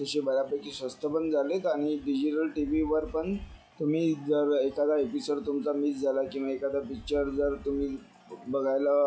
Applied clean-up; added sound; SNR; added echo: classical method log-MMSE.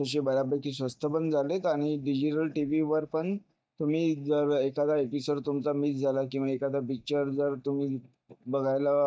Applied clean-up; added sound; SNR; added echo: neural mask model DeepFilterNet 3.